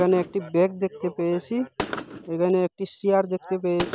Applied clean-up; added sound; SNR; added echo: none; Gunshot, gunfire; 13 dB; none.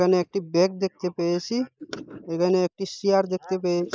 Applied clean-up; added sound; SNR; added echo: neural mask model Resemble Enhance denoiser.